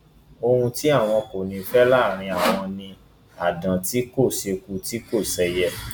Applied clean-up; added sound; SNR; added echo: none; Sawing; 8 dB; none.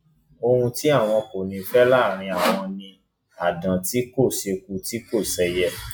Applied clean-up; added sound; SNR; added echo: classical method log-MMSE.